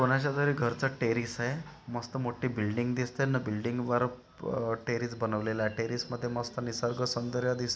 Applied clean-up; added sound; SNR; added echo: none; none; none; none.